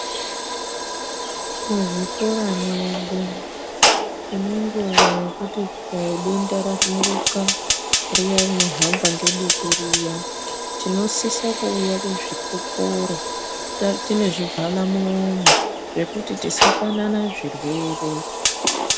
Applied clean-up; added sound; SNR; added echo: none; Fire; -1 dB; none.